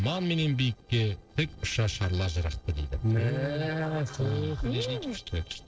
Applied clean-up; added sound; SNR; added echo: neural separator model SepFormer DNS4.